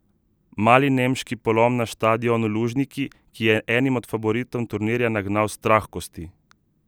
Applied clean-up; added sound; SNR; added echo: none; none; none; none.